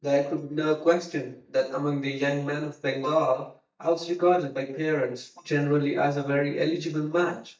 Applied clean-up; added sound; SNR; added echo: neural mask model DeepFilterNet 3.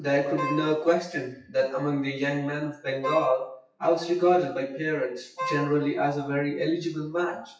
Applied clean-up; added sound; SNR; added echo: classical method WPE with log-MMSE.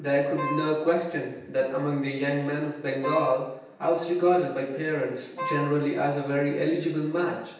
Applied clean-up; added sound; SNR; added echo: none; Wind instrument, woodwind instrument; 7 dB; reverberation time 0.9 s.